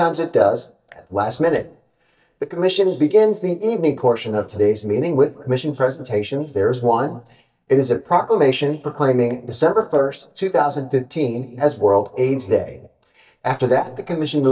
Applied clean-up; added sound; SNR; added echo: neural mask model DeepFilterNet 3.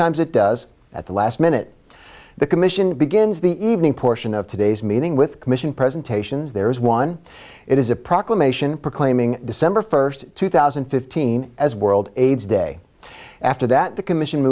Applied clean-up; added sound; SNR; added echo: none; none; none; none.